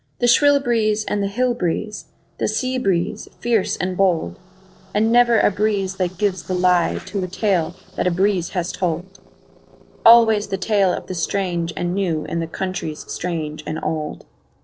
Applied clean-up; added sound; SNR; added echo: neural separator model SepFormer DNS4.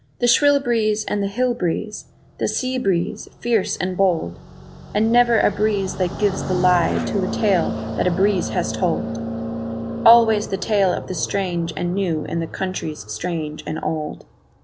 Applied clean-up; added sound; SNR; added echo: none; Car passing by; 9 dB; none.